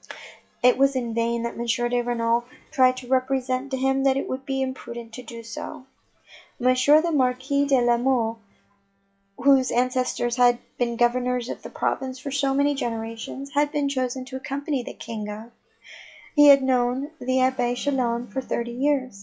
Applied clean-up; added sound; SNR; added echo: classical method log-MMSE.